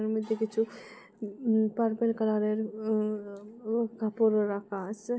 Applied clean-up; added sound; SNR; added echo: none; none; none; none.